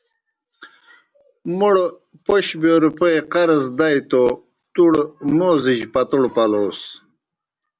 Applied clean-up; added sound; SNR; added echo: none; none; none; none.